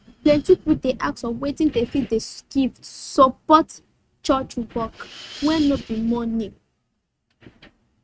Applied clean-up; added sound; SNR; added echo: neural mask model RNNoise.